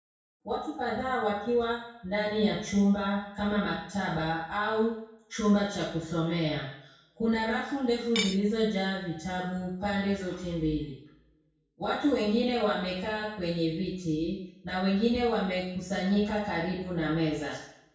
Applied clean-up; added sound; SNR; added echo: none; Cutlery, silverware / Dishes, pots, and pans; 5 dB; reverberation time 0.6 s.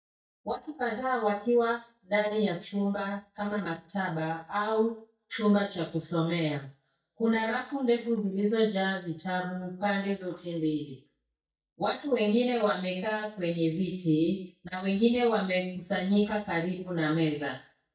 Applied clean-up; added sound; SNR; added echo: neural mask model DeepFilterNet 3.